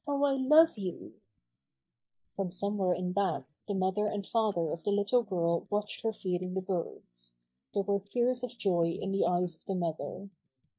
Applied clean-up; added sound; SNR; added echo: neural mask model DeepFilterNet 3.